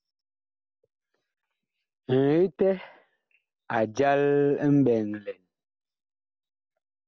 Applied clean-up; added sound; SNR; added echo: none; none; none; none.